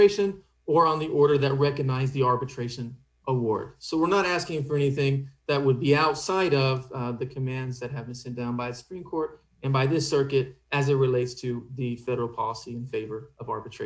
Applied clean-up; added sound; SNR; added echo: none; none; none; none.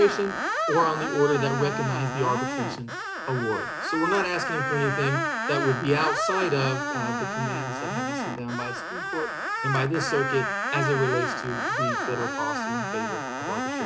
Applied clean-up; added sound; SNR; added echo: none; Screech; 1 dB; none.